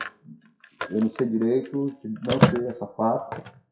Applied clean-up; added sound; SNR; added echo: classical method WPE with log-MMSE.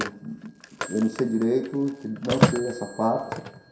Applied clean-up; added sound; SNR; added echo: none; Telephone; 3 dB; reverberation time 0.7 s.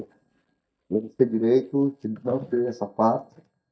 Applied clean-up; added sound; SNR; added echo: neural mask model DeepFilterNet 3.